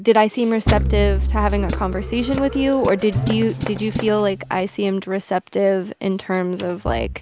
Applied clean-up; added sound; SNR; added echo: none; Tools; 10 dB; none.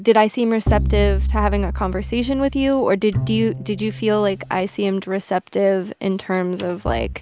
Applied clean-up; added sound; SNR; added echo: none; none; none; none.